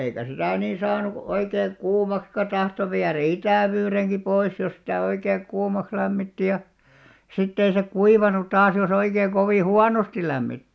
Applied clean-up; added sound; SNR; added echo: none; none; none; none.